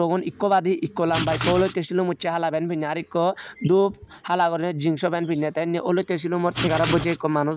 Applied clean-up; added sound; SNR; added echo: none; Writing; 3 dB; none.